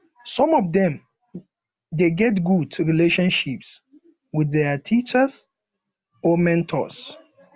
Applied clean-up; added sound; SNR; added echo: none; none; none; none.